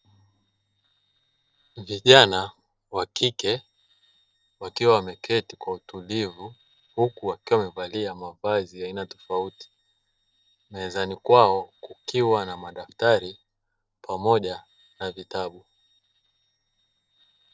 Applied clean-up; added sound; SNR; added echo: neural separator model SepFormer DNS4.